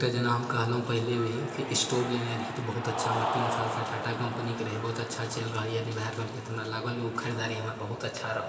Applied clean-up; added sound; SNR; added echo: none; Cheering; 7 dB; reverberation time 1.4 s.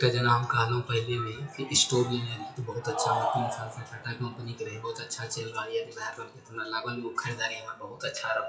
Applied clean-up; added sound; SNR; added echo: classical method WPE with log-MMSE.